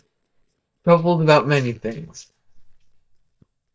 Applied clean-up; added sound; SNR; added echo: neural mask model DeepFilterNet 3.